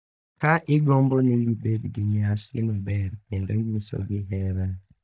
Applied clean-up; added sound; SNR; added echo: neural mask model DeepFilterNet 3.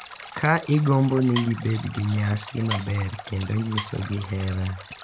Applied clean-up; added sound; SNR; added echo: none; Stream + Wood; 14 dB; none.